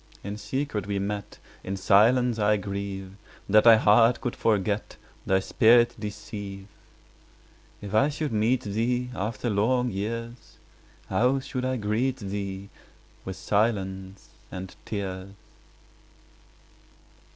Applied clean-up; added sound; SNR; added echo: none; none; none; none.